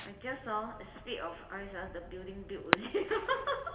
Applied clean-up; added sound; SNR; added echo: none; Fireworks; 3 dB; reverberation time 1.9 s.